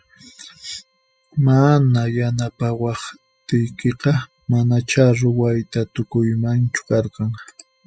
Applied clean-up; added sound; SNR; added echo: classical method spectral subtraction.